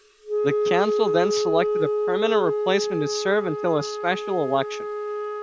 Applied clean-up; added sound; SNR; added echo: none; Wind instrument, woodwind instrument; 0 dB; none.